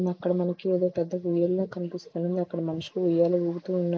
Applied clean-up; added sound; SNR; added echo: neural mask model Resemble Enhance denoiser.